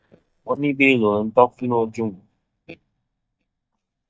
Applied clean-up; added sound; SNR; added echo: neural mask model DeepFilterNet 3.